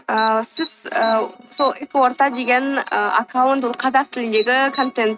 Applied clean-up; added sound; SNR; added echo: neural mask model RNNoise.